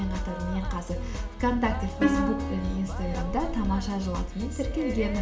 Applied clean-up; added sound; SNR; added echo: none; Plucked string instrument; 3 dB; reverberation time 1.1 s.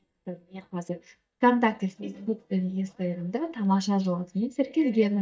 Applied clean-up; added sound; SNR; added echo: neural mask model DeepFilterNet 3.